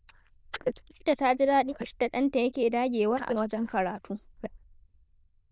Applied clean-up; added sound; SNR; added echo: neural diffusion model UNIVERSE++.